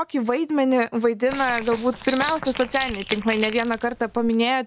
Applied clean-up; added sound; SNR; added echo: neural mask model Resemble Enhance denoiser.